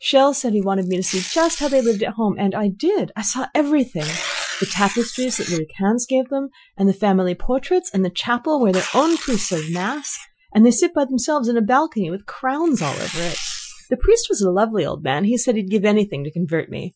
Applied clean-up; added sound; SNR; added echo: classical method Wiener filter.